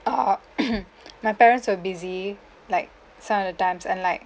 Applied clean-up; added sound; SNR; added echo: none; none; none; none.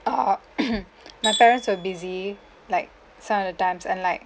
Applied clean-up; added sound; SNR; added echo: none; Tools; 11 dB; none.